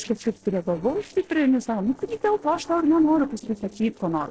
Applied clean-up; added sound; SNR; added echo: neural separator model SepFormer DNS4.